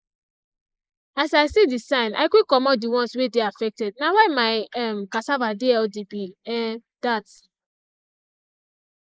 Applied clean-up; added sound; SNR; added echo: neural mask model Resemble Enhance denoiser.